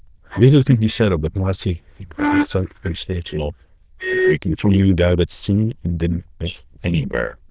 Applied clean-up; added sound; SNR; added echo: neural diffusion model UNIVERSE++.